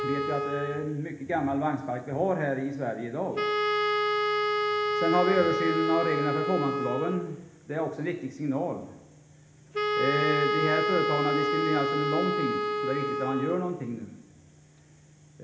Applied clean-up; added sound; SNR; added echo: none; Wind instrument, woodwind instrument; 0 dB; reverberation time 1.0 s.